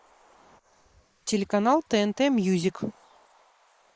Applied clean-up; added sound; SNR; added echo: neural mask model Resemble Enhance denoiser.